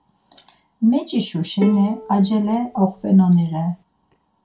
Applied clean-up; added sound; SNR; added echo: none; Bowed string instrument; 14 dB; reverberation time 0.2 s.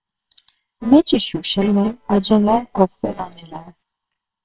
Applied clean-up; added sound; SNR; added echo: neural separator model SepFormer WHAMR!.